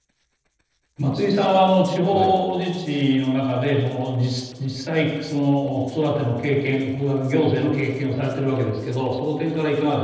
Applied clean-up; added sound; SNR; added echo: neural separator model SepFormer DNS4.